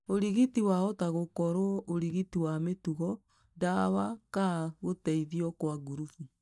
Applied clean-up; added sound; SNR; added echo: neural mask model DeepFilterNet 3.